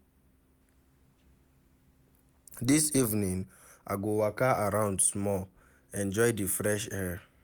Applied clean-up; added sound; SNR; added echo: none; none; none; none.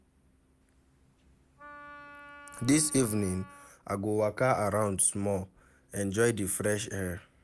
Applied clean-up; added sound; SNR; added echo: none; Wind instrument, woodwind instrument; 19 dB; none.